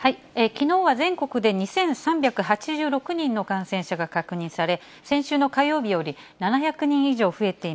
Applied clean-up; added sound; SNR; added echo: none; none; none; none.